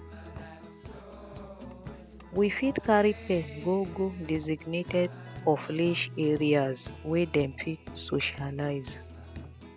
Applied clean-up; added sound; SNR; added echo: none; Guitar; 14 dB; none.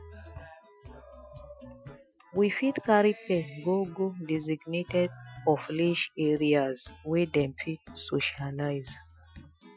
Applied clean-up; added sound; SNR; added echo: classical method Wiener filter.